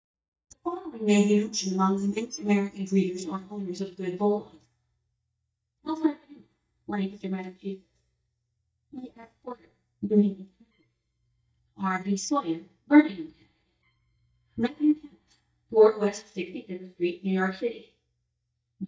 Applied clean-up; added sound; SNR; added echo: neural mask model DeepFilterNet 3.